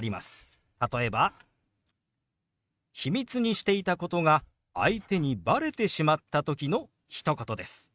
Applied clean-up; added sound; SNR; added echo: neural mask model RNNoise.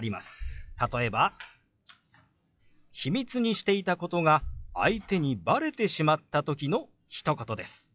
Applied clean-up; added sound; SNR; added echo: classical method log-MMSE.